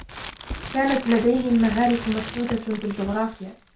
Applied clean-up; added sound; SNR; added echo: none; Crumpling, crinkling; 11 dB; reverberation time 0.3 s.